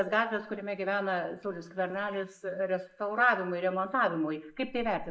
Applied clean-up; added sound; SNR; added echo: neural mask model Resemble Enhance denoiser.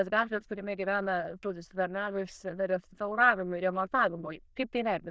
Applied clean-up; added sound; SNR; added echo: neural diffusion model UNIVERSE++.